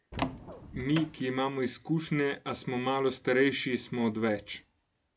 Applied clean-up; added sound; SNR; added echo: none; Door; 8 dB; none.